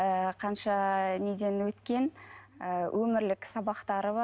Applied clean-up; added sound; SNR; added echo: none; none; none; none.